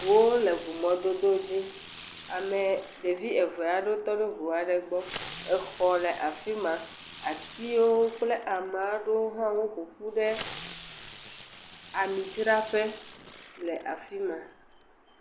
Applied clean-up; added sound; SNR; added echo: none; Fireworks; 13 dB; none.